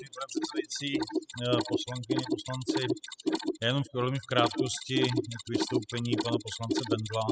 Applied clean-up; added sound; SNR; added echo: classical method spectral subtraction.